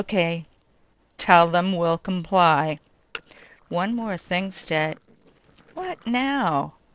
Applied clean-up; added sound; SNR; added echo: neural separator model SepFormer DNS4.